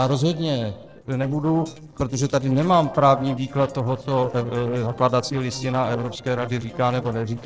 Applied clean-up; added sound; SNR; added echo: neural separator model SepFormer DNS4.